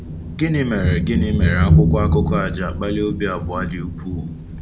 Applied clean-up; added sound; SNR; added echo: none; Thunder; -4 dB; none.